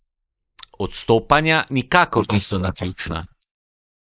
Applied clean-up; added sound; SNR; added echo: neural mask model Resemble Enhance denoiser.